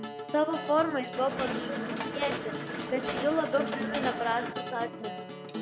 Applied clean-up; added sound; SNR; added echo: none; Mechanisms + Acoustic guitar; 3 dB; none.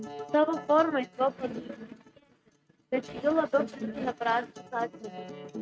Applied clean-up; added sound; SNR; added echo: neural mask model RNNoise.